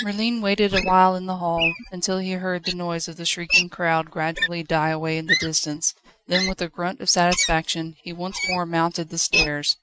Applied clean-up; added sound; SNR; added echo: neural mask model RNNoise.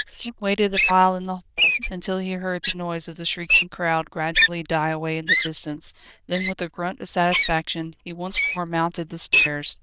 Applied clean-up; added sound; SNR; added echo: neural diffusion model UNIVERSE++.